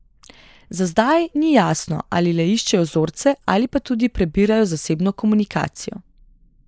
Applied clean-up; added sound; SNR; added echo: neural mask model Resemble Enhance denoiser.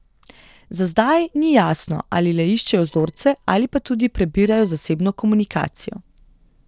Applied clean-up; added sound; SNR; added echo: neural separator model SepFormer DNS4.